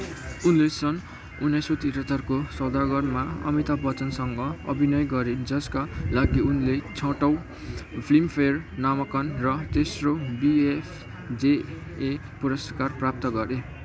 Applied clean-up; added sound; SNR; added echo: none; none; none; none.